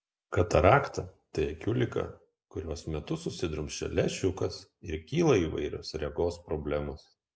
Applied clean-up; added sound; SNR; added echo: none; none; none; none.